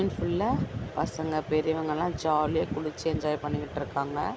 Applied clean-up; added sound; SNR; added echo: none; none; none; none.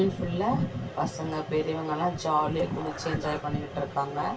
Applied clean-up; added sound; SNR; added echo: none; Dog; 11 dB; reverberation time 0.2 s.